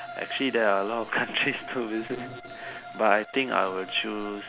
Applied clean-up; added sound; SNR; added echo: none; Bowed string instrument; 15 dB; none.